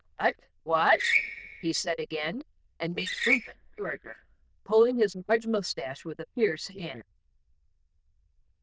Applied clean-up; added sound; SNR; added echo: neural diffusion model UNIVERSE++.